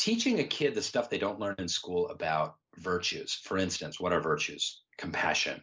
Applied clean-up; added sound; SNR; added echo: none; none; none; none.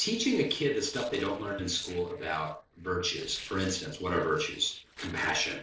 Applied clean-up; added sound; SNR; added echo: neural separator model SepFormer DNS4.